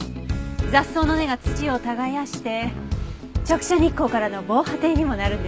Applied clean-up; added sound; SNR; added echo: none; none; none; none.